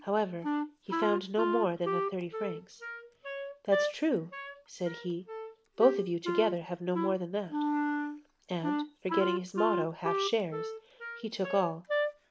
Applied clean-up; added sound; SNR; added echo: none; Wind instrument, woodwind instrument; 2 dB; none.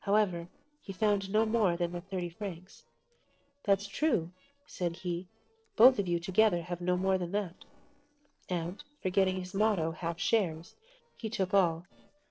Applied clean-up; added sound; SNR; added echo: neural separator model SepFormer DNS4.